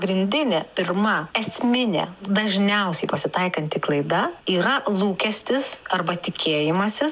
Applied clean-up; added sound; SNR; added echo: none; none; none; none.